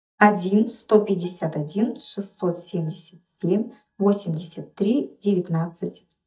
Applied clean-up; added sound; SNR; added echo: neural mask model DeepFilterNet 3.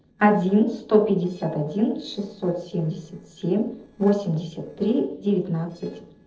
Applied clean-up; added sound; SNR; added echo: neural separator model SepFormer DNS4.